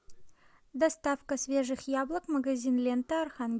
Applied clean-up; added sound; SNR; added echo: none; none; none; none.